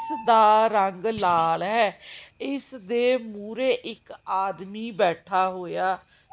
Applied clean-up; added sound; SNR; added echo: none; Thump, thud + Bird; 19 dB; none.